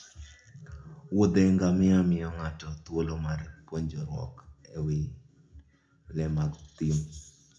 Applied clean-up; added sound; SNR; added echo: none; none; none; reverberation time 0.3 s.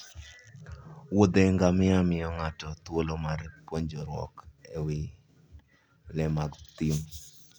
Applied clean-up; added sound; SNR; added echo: none; none; none; none.